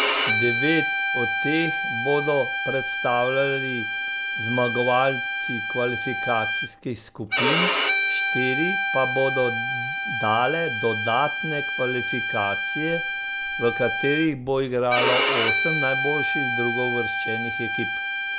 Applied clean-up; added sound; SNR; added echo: none; Bowed string instrument; -1 dB; none.